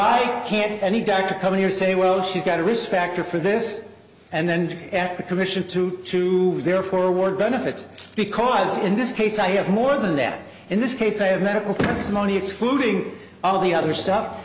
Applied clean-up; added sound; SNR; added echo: none; none; none; none.